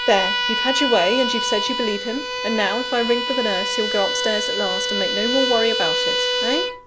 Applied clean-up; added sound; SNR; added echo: none; Bowed string instrument; 0 dB; none.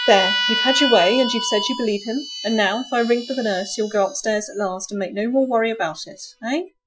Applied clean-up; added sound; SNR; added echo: classical method Wiener filter.